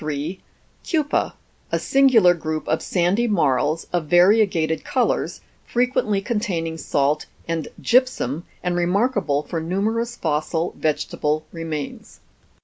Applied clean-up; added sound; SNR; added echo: none; none; none; none.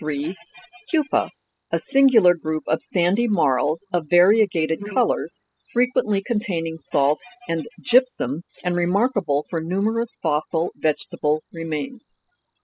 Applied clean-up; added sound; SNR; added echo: classical method spectral subtraction.